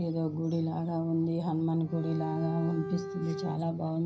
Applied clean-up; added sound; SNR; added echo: none; Bowed string instrument; 9 dB; reverberation time 0.4 s.